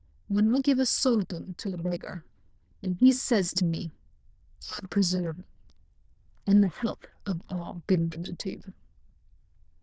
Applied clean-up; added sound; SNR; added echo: neural diffusion model UNIVERSE++.